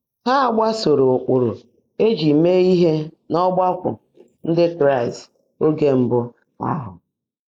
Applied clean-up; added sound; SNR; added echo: neural mask model Resemble Enhance denoiser.